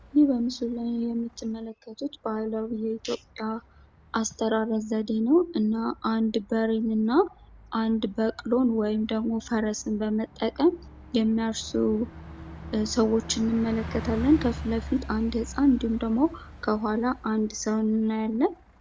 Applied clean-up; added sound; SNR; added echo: none; Bus; 16 dB; none.